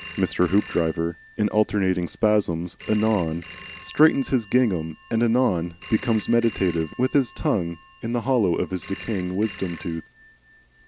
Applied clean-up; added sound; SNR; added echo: none; Telephone; 20 dB; none.